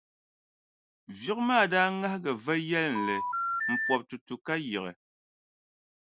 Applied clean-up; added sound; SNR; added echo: none; Telephone; -1 dB; none.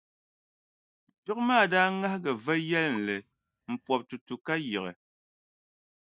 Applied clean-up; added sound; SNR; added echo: neural mask model DeepFilterNet 3.